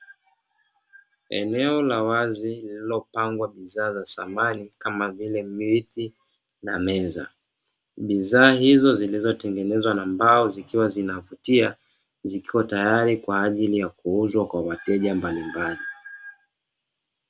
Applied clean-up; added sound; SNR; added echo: none; none; none; none.